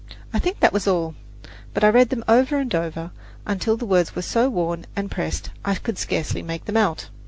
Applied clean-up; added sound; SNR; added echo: none; none; none; none.